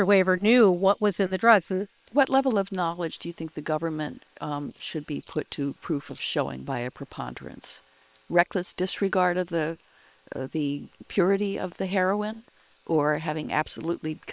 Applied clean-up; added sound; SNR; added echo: neural separator model SepFormer WHAM!.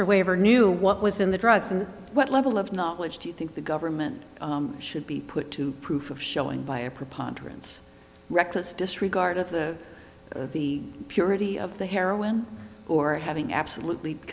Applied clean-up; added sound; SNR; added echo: none; none; none; none.